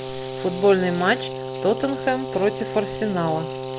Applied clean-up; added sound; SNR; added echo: none; Brass instrument + Sink (filling or washing) / Water tap, faucet; 7 dB; none.